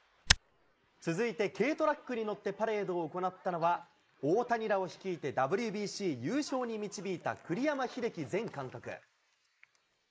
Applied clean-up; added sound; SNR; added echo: neural mask model Resemble Enhance denoiser.